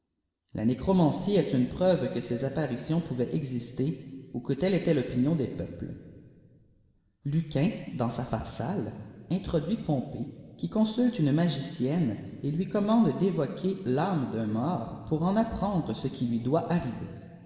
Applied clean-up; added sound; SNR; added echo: none; none; none; reverberation time 2.8 s.